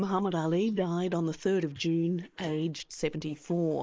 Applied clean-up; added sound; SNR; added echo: neural mask model Resemble Enhance denoiser.